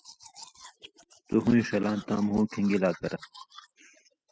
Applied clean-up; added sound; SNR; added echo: classical method spectral subtraction.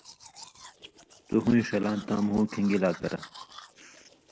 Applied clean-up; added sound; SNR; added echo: none; Domestic sounds, home sounds; 19 dB; none.